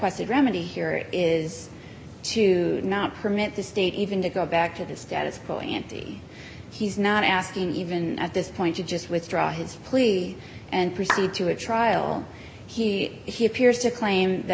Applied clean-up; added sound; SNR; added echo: none; Clapping; 5 dB; none.